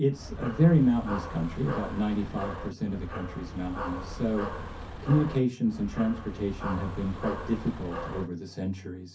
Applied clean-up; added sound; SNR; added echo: none; Dog; 8 dB; reverberation time 0.3 s.